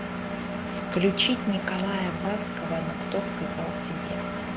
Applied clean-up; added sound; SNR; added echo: none; Engine; 4 dB; none.